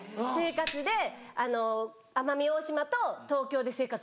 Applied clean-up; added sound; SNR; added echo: none; Tambourine; -3 dB; none.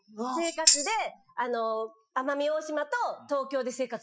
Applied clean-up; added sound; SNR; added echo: classical method Wiener filter.